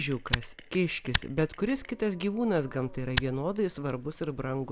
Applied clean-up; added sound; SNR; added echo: none; Tick; 1 dB; none.